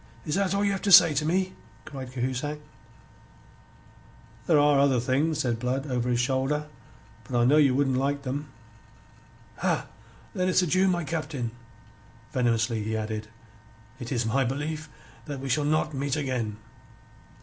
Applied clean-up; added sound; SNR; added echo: none; none; none; none.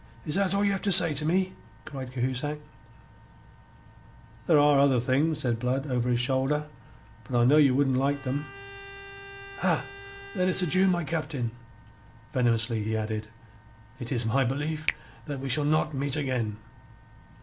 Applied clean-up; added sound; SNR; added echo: none; Bowed string instrument + Finger snapping; 15 dB; none.